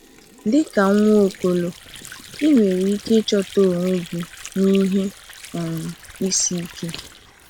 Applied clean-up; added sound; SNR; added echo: none; Sink (filling or washing) / Water; 19 dB; none.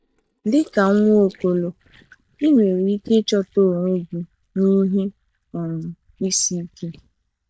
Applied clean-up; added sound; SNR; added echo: neural mask model DeepFilterNet 3.